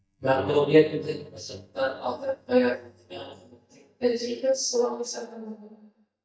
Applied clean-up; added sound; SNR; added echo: neural mask model DeepFilterNet 3.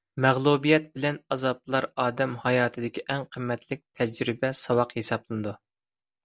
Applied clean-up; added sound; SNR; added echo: none; none; none; none.